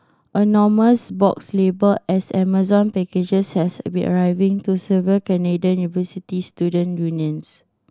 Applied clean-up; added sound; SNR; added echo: none; none; none; none.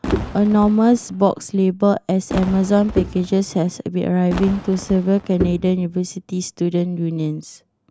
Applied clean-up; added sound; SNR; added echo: none; Bowed string instrument + Fireworks; 11 dB; none.